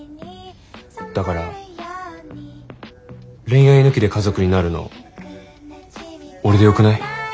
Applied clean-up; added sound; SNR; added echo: none; none; none; none.